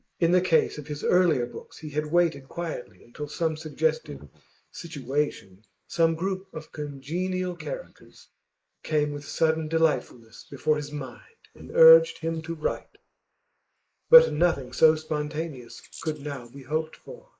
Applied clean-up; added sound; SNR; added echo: neural mask model Resemble Enhance denoiser.